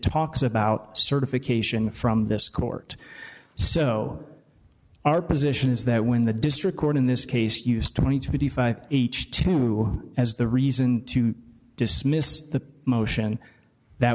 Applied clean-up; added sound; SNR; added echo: none; none; none; none.